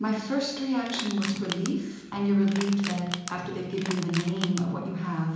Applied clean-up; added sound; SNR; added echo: none; Crushing; 11 dB; reverberation time 1.0 s.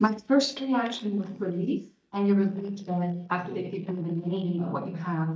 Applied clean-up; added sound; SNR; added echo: neural mask model DeepFilterNet 3.